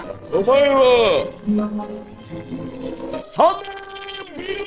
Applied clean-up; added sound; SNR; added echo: neural separator model SepFormer DNS4.